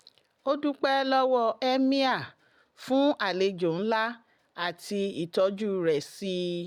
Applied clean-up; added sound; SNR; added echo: none; none; none; none.